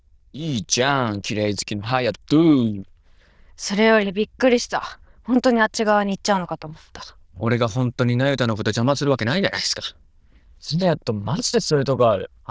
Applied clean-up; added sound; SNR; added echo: neural diffusion model UNIVERSE++.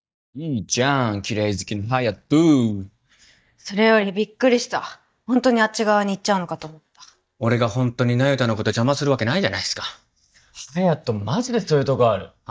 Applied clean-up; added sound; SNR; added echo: neural mask model DeepFilterNet 3.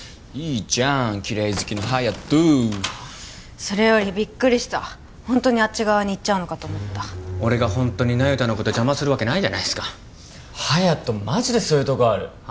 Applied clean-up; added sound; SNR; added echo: none; Bowed string instrument; 8 dB; none.